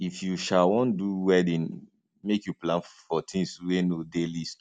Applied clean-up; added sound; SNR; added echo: none; none; none; none.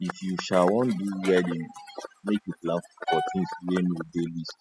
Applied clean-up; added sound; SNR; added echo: classical method spectral subtraction.